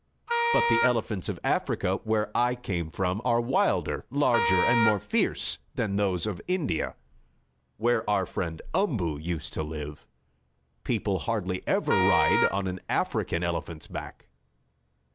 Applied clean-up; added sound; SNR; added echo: none; Wind instrument, woodwind instrument; 0 dB; none.